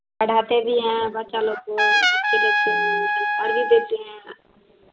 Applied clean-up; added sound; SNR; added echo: none; Trumpet; -1 dB; none.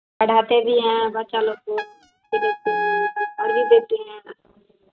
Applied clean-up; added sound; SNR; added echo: neural mask model RNNoise.